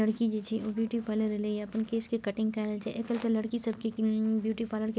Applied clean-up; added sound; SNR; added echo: none; none; none; none.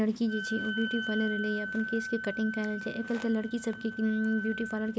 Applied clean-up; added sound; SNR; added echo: none; Wind instrument, woodwind instrument; 7 dB; none.